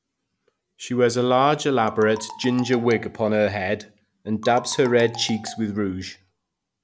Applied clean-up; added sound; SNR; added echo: none; Marimba, xylophone; 18 dB; none.